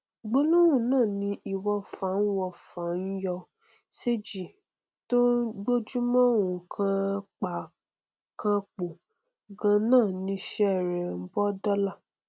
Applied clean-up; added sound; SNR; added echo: none; none; none; none.